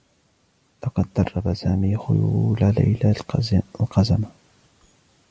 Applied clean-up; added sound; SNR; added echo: none; none; none; none.